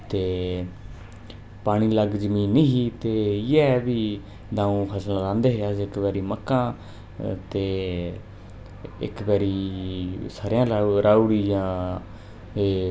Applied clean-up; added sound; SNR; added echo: none; none; none; none.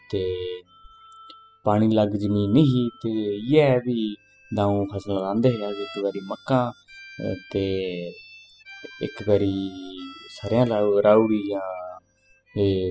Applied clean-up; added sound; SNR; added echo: classical method spectral subtraction.